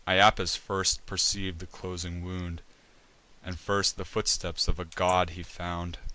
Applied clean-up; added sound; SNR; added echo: neural mask model Resemble Enhance denoiser.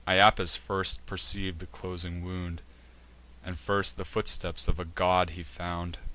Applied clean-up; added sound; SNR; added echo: none; none; none; none.